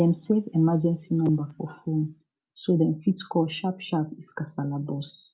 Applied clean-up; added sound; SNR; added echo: none; none; none; none.